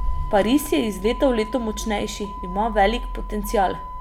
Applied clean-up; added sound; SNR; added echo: none; Motor vehicle (road); 6 dB; none.